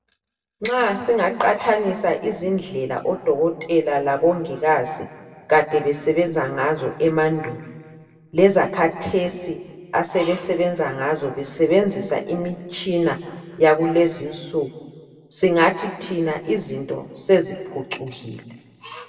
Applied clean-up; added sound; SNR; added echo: none; none; none; reverberation time 1.5 s.